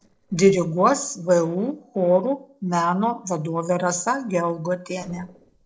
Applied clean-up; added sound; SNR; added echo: neural separator model SepFormer DNS4.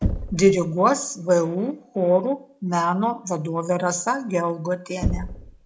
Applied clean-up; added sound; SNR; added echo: none; Knock; 10 dB; reverberation time 0.2 s.